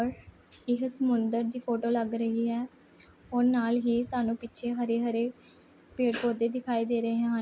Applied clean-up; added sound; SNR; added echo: none; Tambourine; 20 dB; none.